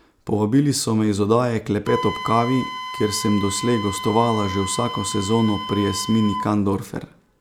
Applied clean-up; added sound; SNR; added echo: none; Wind instrument, woodwind instrument; 11 dB; none.